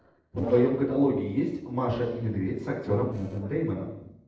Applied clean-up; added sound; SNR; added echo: neural separator model SepFormer DNS4.